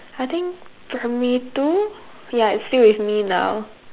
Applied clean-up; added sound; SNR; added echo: none; none; none; none.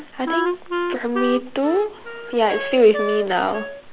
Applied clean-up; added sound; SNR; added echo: none; Wind instrument, woodwind instrument; 7 dB; none.